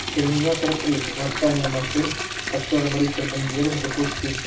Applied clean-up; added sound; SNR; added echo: none; Liquid; 5 dB; reverberation time 0.3 s.